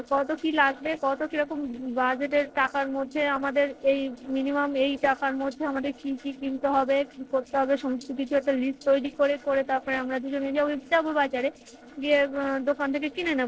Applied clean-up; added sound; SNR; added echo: neural separator model SepFormer DNS4.